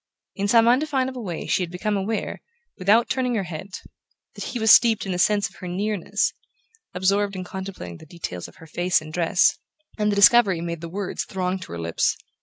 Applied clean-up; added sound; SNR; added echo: none; none; none; none.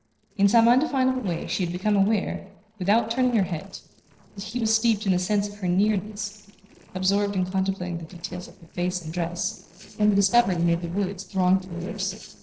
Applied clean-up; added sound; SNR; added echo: neural separator model SepFormer DNS4.